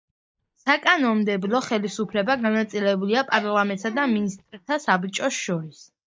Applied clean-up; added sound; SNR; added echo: neural mask model DeepFilterNet 3.